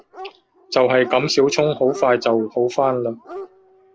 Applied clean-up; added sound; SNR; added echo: none; Dog; 17 dB; none.